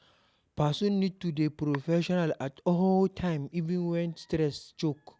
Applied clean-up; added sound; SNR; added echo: none; none; none; none.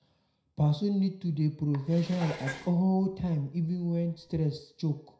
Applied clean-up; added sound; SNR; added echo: none; Dishes, pots, and pans; 16 dB; reverberation time 0.5 s.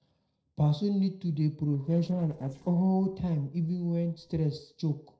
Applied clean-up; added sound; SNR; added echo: neural separator model SepFormer DNS4.